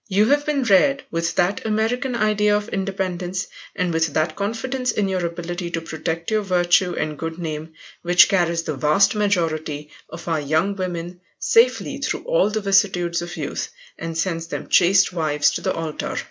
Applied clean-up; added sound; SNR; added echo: none; none; none; none.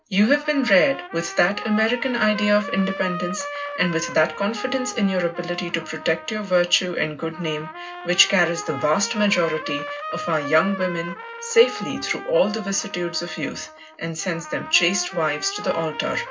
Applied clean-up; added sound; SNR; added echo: none; Trumpet; 11 dB; reverberation time 0.4 s.